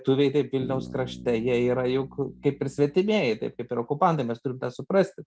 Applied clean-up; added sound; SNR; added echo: none; Bass guitar; 17 dB; none.